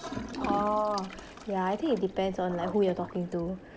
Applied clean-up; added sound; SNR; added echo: none; Toilet flush / Gurgling; 10 dB; none.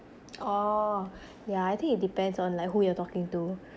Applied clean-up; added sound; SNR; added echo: none; none; none; none.